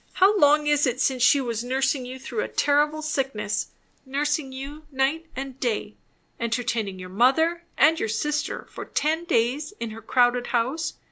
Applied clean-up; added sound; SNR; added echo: none; none; none; none.